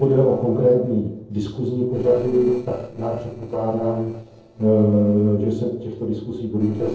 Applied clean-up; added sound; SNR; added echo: neural separator model SepFormer DNS4.